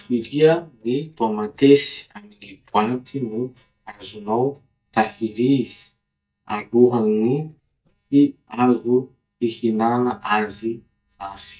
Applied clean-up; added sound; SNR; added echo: neural mask model DeepFilterNet 3.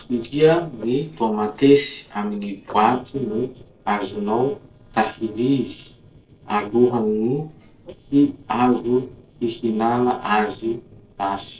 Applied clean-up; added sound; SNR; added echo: neural separator model SepFormer DNS4.